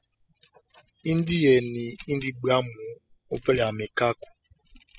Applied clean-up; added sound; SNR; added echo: classical method spectral subtraction.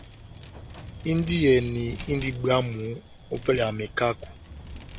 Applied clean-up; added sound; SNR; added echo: none; Vehicle; 14 dB; none.